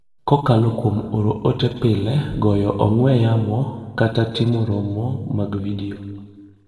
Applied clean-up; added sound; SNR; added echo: none; none; none; reverberation time 1.5 s.